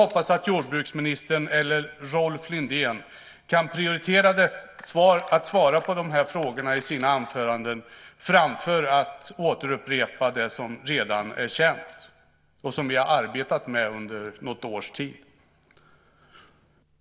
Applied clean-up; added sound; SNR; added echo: none; none; none; none.